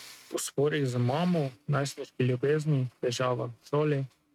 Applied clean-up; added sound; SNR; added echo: neural mask model RNNoise.